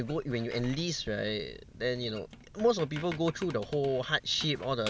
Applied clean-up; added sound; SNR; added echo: none; Squeak; 17 dB; none.